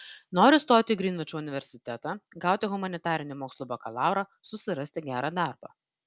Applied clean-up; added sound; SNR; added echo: none; none; none; none.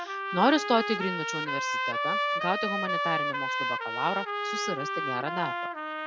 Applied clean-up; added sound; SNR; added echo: none; Trumpet; 0 dB; none.